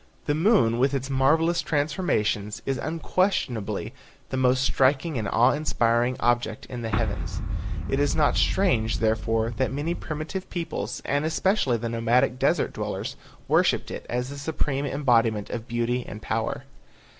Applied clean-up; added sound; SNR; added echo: none; Boom; 3 dB; none.